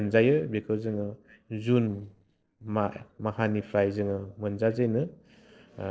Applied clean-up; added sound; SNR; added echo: neural separator model SepFormer DNS4.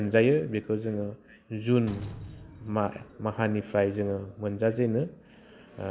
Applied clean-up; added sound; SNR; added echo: none; Slam; 19 dB; none.